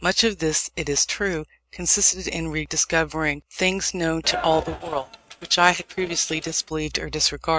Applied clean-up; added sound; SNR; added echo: neural mask model RNNoise.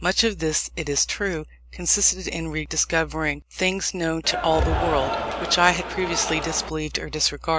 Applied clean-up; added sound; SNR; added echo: none; Cheering; 3 dB; none.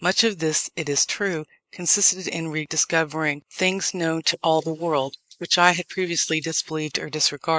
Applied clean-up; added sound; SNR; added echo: neural mask model Resemble Enhance denoiser.